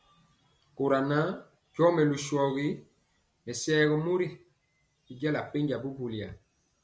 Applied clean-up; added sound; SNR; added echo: none; none; none; none.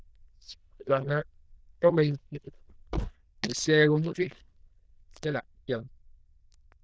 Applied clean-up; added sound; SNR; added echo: neural diffusion model UNIVERSE++.